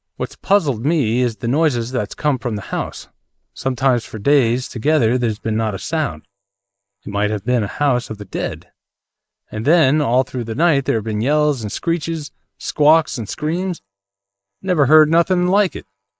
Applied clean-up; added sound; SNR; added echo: neural mask model Resemble Enhance denoiser.